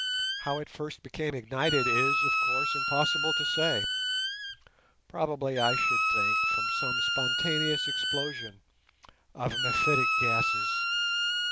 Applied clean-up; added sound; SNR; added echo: none; Squeak; -5 dB; none.